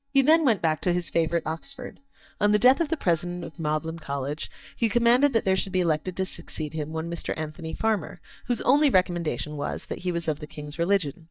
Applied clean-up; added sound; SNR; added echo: neural mask model DeepFilterNet 3.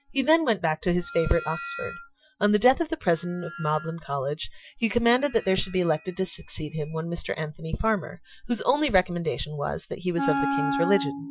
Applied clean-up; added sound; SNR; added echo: classical method Wiener filter.